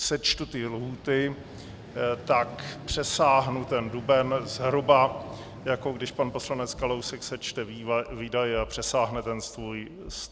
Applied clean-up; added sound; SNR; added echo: none; Vehicle; 17 dB; none.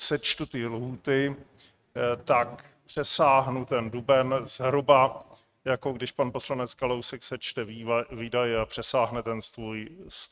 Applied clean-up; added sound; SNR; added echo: neural mask model RNNoise.